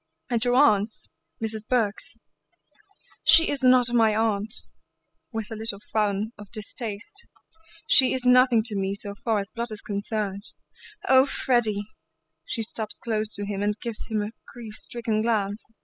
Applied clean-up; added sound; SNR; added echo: classical method spectral subtraction.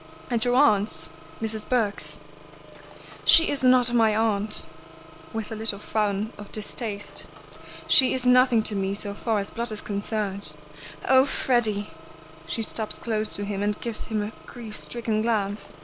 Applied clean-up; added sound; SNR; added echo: none; Engine; 19 dB; none.